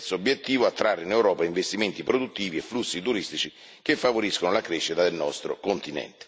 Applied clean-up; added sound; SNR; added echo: none; none; none; none.